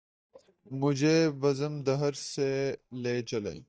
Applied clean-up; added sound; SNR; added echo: neural mask model DeepFilterNet 3.